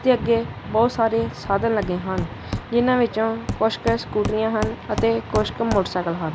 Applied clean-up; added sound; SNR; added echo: none; Hammer; 11 dB; none.